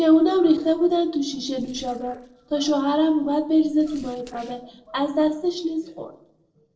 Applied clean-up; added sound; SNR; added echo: neural separator model SepFormer DNS4.